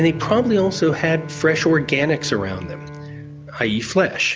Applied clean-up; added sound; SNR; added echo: none; Bowed string instrument; 15 dB; none.